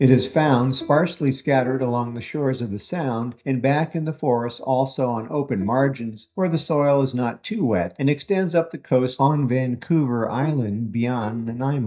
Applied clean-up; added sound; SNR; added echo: neural mask model DeepFilterNet 3.